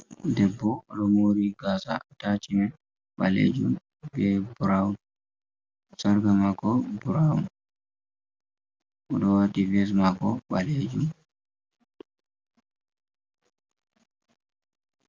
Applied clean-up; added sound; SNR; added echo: none; none; none; none.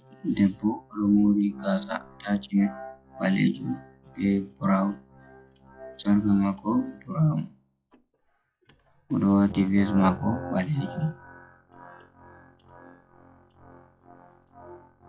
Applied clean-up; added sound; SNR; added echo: classical method log-MMSE.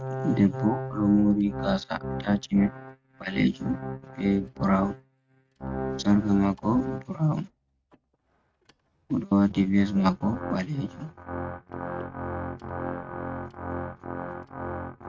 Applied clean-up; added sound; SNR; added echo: neural mask model RNNoise.